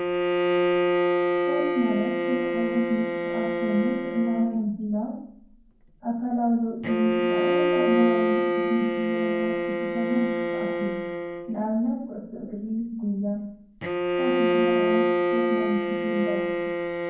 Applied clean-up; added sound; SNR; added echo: none; Bowed string instrument; -2 dB; reverberation time 0.9 s.